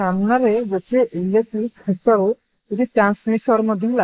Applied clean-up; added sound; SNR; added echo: neural mask model Resemble Enhance denoiser.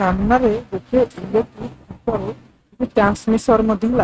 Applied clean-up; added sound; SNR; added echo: neural mask model RNNoise.